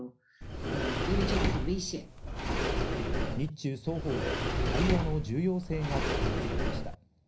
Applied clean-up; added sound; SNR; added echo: none; Sliding door; -4 dB; reverberation time 0.5 s.